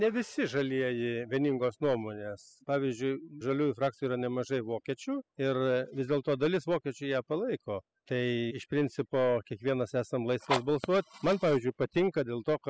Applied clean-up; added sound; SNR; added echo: classical method spectral subtraction.